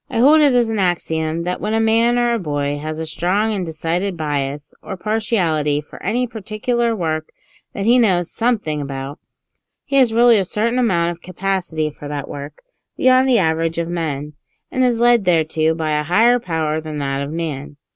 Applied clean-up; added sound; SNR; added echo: none; none; none; none.